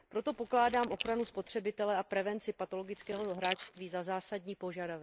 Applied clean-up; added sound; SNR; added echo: neural mask model Resemble Enhance denoiser.